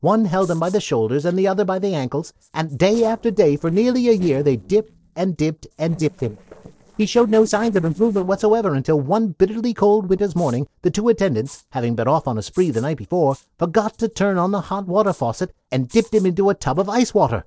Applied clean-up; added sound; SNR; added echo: neural separator model SepFormer DNS4.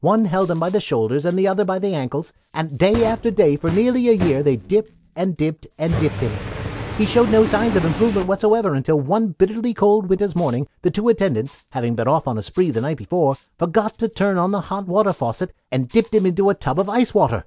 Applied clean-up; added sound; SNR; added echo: none; Fire; 14 dB; none.